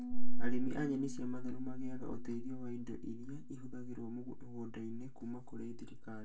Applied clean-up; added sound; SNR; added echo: none; Piano; 19 dB; reverberation time 0.2 s.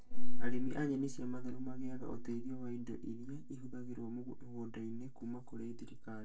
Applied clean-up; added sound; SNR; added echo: neural separator model SepFormer DNS4.